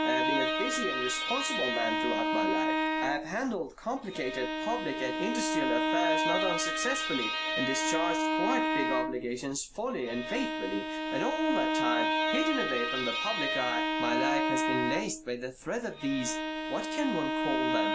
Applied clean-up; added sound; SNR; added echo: none; Bowed string instrument; -3 dB; none.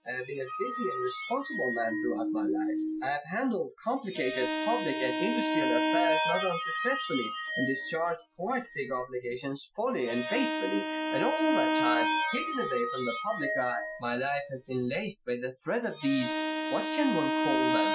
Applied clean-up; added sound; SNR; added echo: classical method Wiener filter.